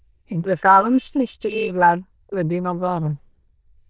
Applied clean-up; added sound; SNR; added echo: neural diffusion model UNIVERSE++.